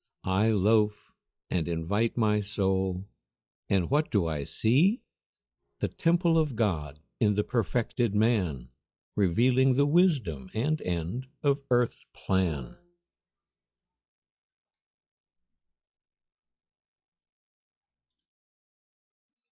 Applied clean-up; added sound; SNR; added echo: classical method log-MMSE.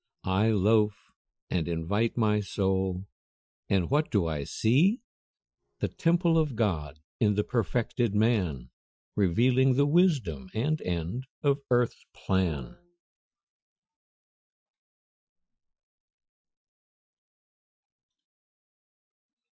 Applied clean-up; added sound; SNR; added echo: classical method Wiener filter.